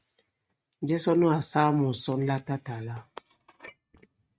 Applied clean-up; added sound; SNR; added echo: neural mask model RNNoise.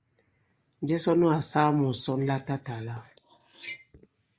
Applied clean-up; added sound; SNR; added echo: neural mask model Resemble Enhance denoiser.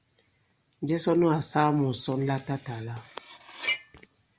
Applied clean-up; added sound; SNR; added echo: none; Cutlery, silverware; 12 dB; none.